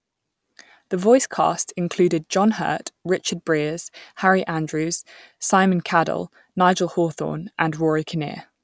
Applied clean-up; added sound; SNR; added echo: none; none; none; none.